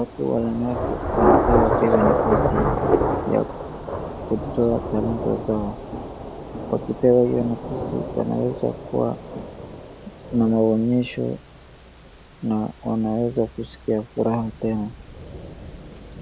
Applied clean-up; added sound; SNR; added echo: none; Thunder / Rain; 2 dB; none.